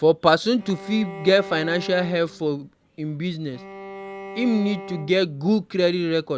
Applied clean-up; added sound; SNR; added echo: none; Bowed string instrument; 16 dB; none.